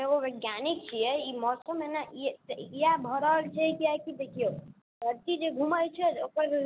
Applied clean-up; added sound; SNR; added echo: none; none; none; none.